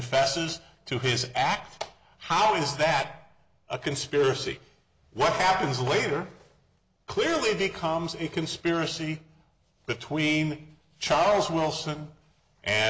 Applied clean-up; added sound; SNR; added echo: none; none; none; none.